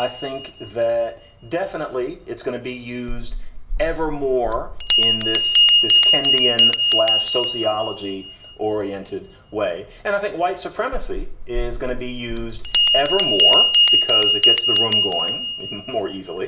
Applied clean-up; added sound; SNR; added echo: none; Bell; -5 dB; reverberation time 0.7 s.